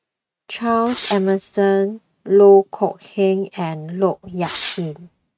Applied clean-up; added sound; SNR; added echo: neural mask model RNNoise.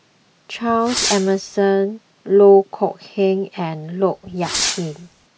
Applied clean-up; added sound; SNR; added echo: none; Fireworks; 7 dB; none.